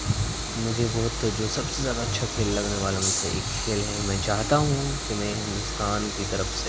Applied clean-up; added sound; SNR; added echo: none; Train; 3 dB; none.